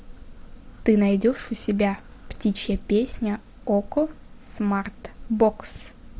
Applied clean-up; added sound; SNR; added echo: none; none; none; none.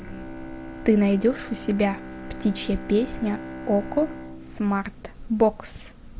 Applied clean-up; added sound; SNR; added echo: none; Bowed string instrument; 13 dB; none.